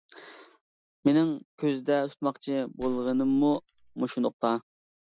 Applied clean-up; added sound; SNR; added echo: classical method Wiener filter.